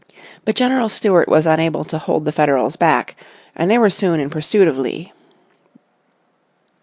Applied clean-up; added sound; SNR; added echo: none; none; none; none.